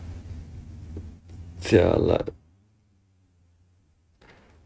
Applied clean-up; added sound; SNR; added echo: neural mask model RNNoise.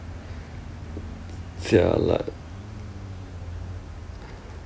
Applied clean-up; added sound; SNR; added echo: none; Motorcycle; 11 dB; none.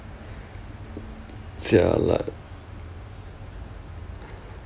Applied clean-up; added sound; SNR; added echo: none; none; none; none.